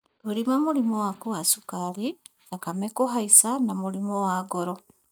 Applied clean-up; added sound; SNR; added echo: neural mask model DeepFilterNet 3.